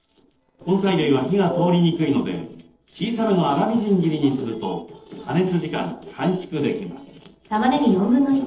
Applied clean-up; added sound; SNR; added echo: neural separator model SepFormer DNS4.